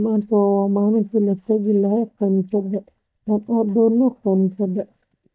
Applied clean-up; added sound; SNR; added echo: neural mask model DeepFilterNet 3.